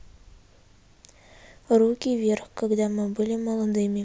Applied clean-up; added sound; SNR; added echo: none; none; none; none.